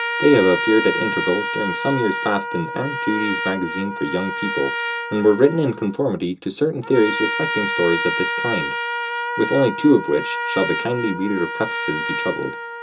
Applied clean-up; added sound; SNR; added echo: none; Trumpet; 4 dB; reverberation time 0.2 s.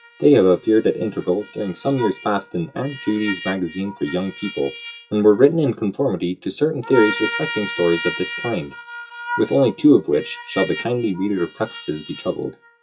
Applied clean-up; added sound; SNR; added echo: classical method WPE with log-MMSE.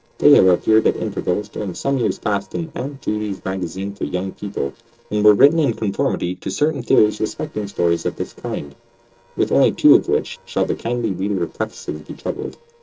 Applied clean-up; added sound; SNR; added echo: neural separator model SepFormer DNS4.